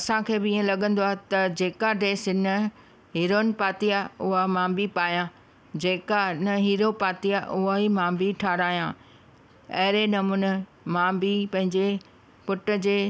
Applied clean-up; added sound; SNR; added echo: none; none; none; none.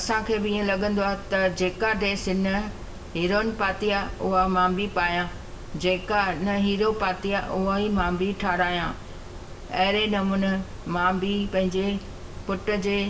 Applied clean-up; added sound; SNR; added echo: none; Mechanisms; 12 dB; reverberation time 0.7 s.